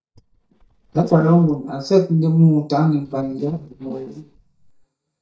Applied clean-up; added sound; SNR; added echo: neural mask model DeepFilterNet 3.